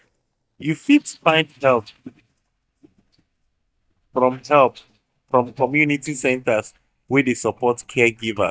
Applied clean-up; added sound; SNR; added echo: neural mask model DeepFilterNet 3.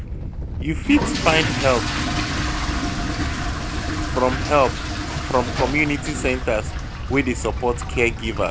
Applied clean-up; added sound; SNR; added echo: none; Fill (with liquid) / Toilet flush + Animal; 1 dB; none.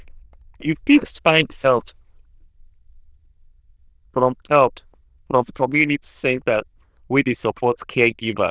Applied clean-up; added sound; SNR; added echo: neural diffusion model UNIVERSE++.